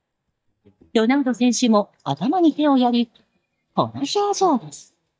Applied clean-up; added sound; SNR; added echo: neural mask model DeepFilterNet 3.